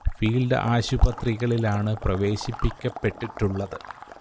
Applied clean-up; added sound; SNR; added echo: none; Water / Liquid; 16 dB; none.